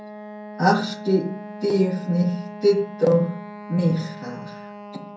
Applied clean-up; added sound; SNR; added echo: none; Wind instrument, woodwind instrument; 14 dB; reverberation time 0.5 s.